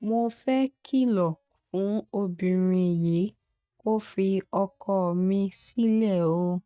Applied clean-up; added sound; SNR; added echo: neural mask model DeepFilterNet 3.